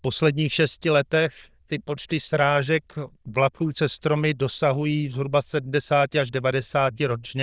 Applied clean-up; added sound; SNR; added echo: neural diffusion model UNIVERSE++.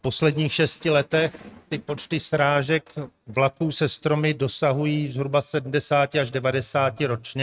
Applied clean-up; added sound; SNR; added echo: neural mask model RNNoise.